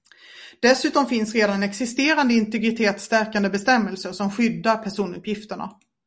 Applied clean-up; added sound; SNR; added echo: none; none; none; none.